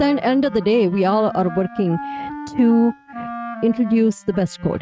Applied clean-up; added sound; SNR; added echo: neural mask model RNNoise.